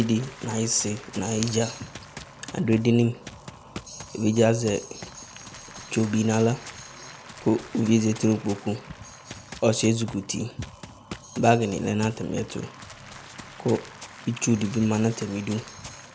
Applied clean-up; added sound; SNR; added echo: none; Run + Applause; 18 dB; none.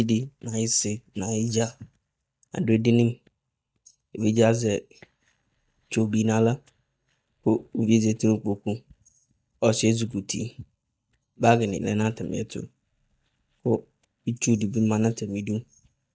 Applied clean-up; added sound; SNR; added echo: neural mask model DeepFilterNet 3.